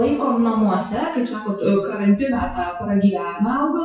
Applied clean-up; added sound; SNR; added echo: classical method WPE with log-MMSE.